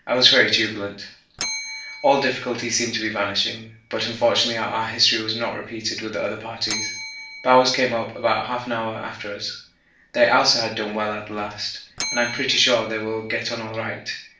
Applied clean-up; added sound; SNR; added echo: none; Bell; 15 dB; reverberation time 0.4 s.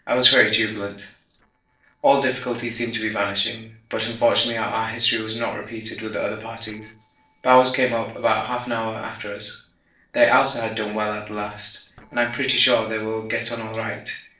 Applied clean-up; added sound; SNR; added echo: neural separator model SepFormer DNS4.